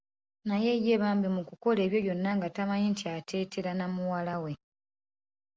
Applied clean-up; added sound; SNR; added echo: none; none; none; none.